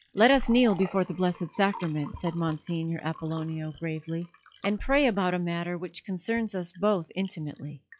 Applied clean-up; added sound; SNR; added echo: classical method log-MMSE.